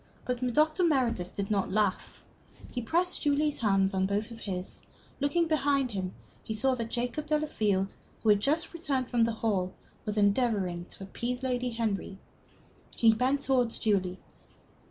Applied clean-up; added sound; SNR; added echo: none; none; none; none.